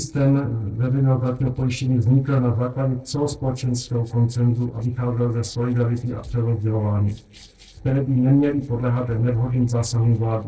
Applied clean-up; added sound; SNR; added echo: neural separator model SepFormer DNS4.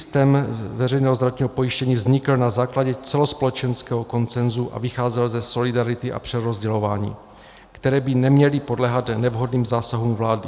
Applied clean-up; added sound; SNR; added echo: none; none; none; none.